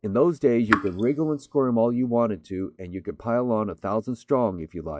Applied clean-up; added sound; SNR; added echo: classical method log-MMSE.